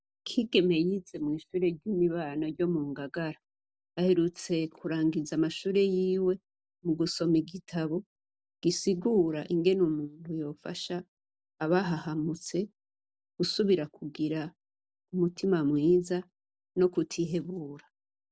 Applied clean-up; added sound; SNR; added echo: none; none; none; none.